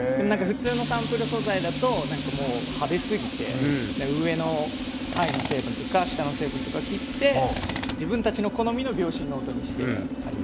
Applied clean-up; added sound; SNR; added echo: none; Tools; 2 dB; none.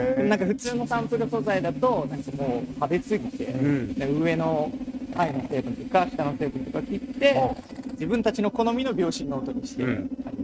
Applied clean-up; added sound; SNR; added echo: neural mask model RNNoise.